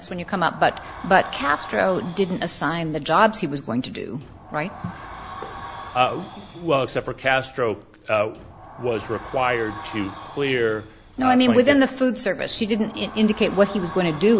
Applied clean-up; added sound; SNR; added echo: none; Sliding door; 17 dB; none.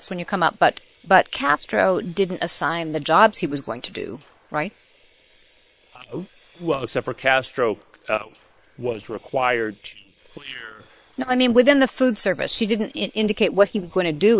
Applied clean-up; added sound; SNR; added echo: neural separator model SepFormer WHAM!.